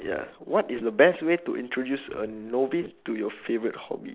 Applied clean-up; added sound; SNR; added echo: neural separator model SepFormer DNS4.